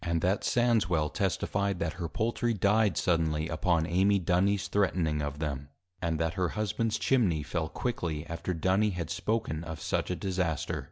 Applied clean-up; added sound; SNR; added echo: none; none; none; none.